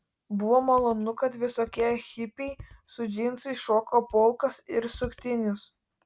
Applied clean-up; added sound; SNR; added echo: none; none; none; none.